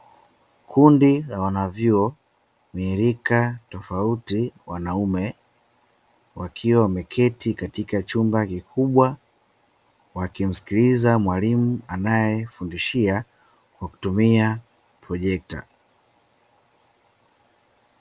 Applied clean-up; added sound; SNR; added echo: none; none; none; none.